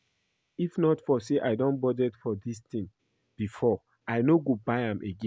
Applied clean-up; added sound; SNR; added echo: none; none; none; none.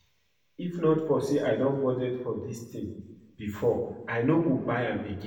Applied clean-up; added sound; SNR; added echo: none; none; none; reverberation time 0.8 s.